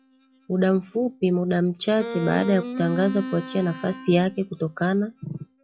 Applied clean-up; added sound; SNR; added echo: classical method log-MMSE.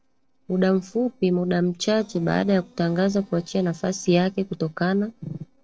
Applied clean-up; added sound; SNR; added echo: neural separator model SepFormer DNS4.